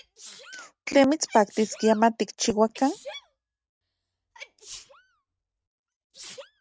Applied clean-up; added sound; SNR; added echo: neural mask model RNNoise.